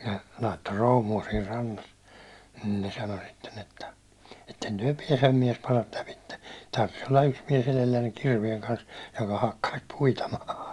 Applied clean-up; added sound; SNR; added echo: none; none; none; none.